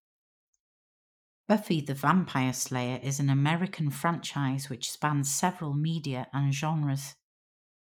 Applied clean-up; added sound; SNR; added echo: neural mask model Resemble Enhance denoiser.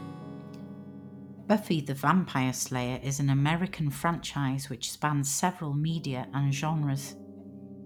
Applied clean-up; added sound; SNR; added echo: none; Piano + Acoustic guitar / Strum; 17 dB; none.